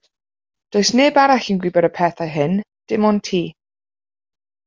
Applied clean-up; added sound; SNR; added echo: none; none; none; none.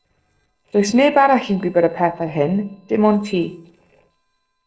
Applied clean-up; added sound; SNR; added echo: neural separator model SepFormer DNS4.